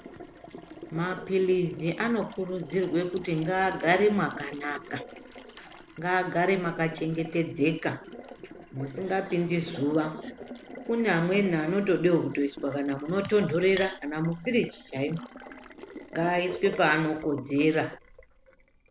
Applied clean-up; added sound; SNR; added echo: none; Water tap, faucet; 16 dB; none.